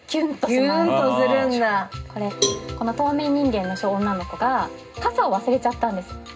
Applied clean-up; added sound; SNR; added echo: none; Cowbell; 9 dB; reverberation time 0.2 s.